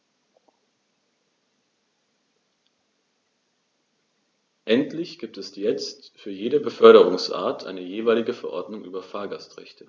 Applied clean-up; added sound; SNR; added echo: none; none; none; none.